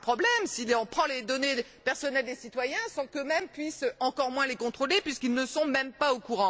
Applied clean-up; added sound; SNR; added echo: none; none; none; none.